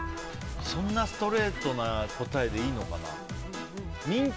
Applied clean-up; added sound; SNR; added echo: none; Waves, surf; 17 dB; none.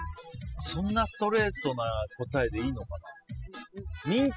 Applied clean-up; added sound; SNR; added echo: classical method spectral subtraction.